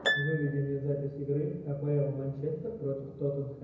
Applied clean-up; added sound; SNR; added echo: none; Harp; 7 dB; reverberation time 0.9 s.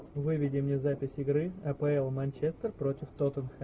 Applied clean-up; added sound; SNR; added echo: none; none; none; none.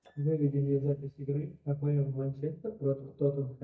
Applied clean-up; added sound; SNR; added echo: neural mask model DeepFilterNet 3.